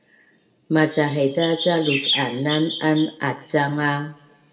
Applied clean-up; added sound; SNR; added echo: none; Chirp, tweet; 5 dB; reverberation time 0.6 s.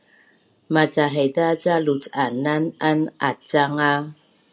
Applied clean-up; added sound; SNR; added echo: none; none; none; none.